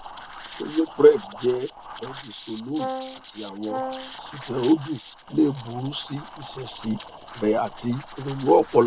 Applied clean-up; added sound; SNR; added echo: none; Liquid + Brass instrument; 13 dB; none.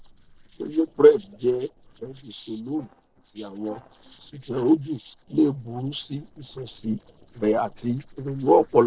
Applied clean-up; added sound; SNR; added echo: neural separator model SepFormer DNS4.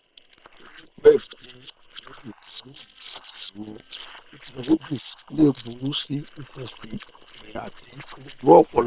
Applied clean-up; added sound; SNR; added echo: neural separator model SepFormer WHAM!.